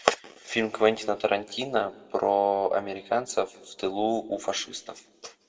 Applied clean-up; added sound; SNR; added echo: none; none; none; reverberation time 0.7 s.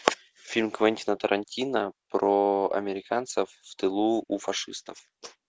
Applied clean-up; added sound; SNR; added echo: none; none; none; none.